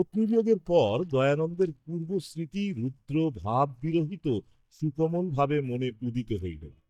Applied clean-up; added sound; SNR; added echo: neural mask model DeepFilterNet 3.